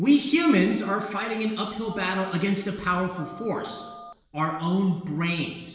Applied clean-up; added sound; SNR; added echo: none; Telephone; 20 dB; reverberation time 1.0 s.